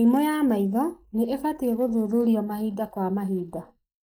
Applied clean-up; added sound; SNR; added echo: neural mask model Resemble Enhance denoiser.